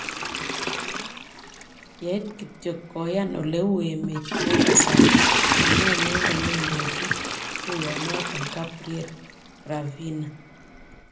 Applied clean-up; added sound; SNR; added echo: none; Toilet flush / Water; -4 dB; reverberation time 0.4 s.